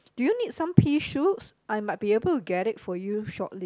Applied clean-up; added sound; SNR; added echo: none; none; none; none.